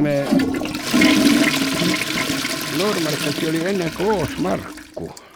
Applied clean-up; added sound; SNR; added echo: none; Toilet flush / Water; -4 dB; none.